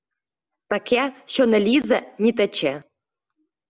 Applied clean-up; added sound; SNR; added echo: none; none; none; none.